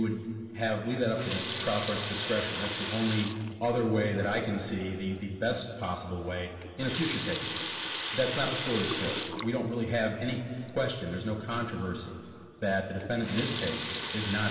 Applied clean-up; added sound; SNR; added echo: none; Water tap, faucet; 4 dB; reverberation time 2.6 s.